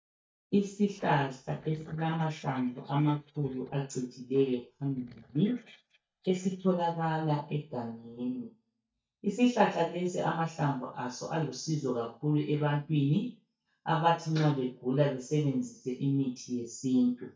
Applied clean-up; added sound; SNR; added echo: neural mask model DeepFilterNet 3.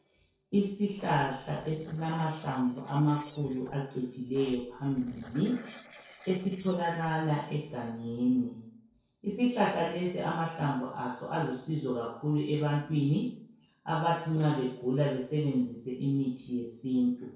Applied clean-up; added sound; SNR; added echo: neural separator model SepFormer DNS4.